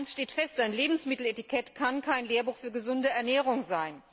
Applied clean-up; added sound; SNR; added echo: none; none; none; none.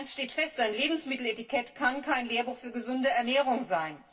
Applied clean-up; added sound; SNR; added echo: none; none; none; reverberation time 0.2 s.